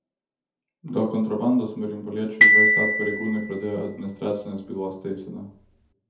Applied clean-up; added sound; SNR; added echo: none; Glockenspiel; -5 dB; reverberation time 0.5 s.